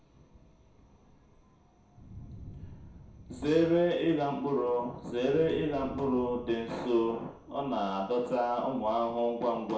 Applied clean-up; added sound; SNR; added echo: none; Thunder; 19 dB; reverberation time 0.6 s.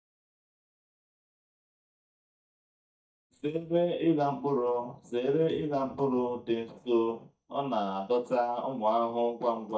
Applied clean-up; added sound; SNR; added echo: neural mask model DeepFilterNet 3.